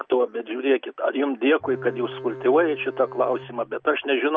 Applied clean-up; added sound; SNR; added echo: none; Bowed string instrument; 15 dB; none.